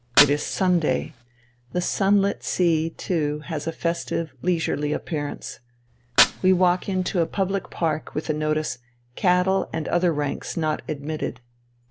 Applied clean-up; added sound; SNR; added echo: none; Fire; 9 dB; none.